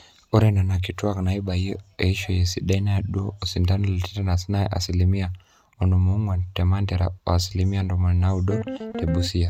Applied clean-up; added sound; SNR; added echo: neural mask model RNNoise.